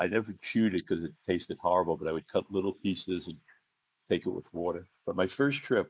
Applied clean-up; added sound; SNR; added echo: neural mask model Resemble Enhance denoiser.